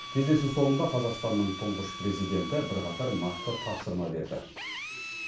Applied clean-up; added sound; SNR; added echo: none; Drill; 10 dB; reverberation time 0.4 s.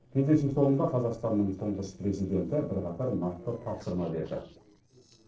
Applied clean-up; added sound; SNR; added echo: neural separator model SepFormer DNS4.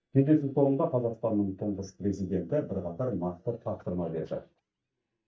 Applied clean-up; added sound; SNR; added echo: neural mask model DeepFilterNet 3.